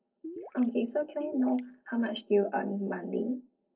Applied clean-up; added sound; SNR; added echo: neural separator model SepFormer DNS4.